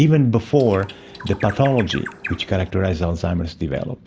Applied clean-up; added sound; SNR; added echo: none; Bird; 15 dB; none.